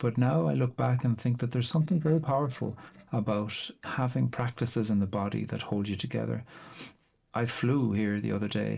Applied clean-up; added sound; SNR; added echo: neural separator model SepFormer DNS4.